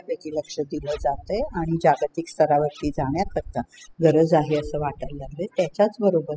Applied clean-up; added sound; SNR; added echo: classical method spectral subtraction.